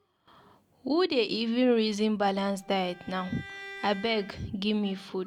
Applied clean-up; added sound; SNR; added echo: none; Bowed string instrument; 18 dB; none.